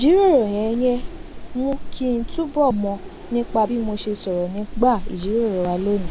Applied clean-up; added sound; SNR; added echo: none; Wind; 9 dB; none.